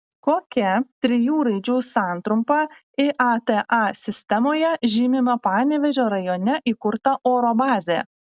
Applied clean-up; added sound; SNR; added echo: none; none; none; none.